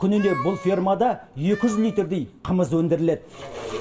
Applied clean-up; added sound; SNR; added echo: none; Meow; 17 dB; reverberation time 0.7 s.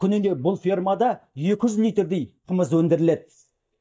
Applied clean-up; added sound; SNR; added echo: neural mask model DeepFilterNet 3.